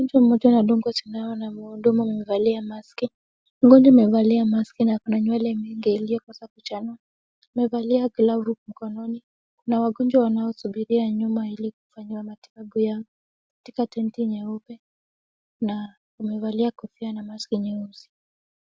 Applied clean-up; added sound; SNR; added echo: none; none; none; none.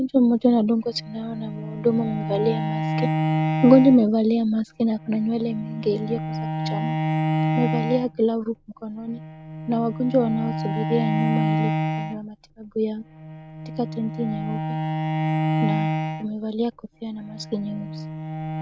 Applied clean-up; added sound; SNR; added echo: none; Bowed string instrument; 3 dB; none.